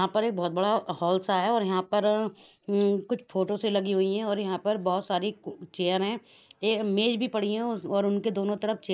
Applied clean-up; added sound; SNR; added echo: neural mask model Resemble Enhance denoiser.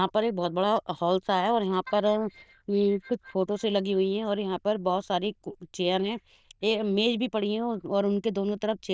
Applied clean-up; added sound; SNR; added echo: neural diffusion model UNIVERSE++.